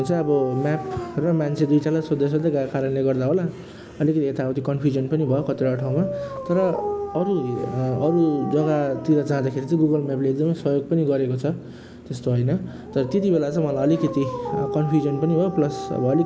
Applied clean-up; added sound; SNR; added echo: none; Dog; 12 dB; none.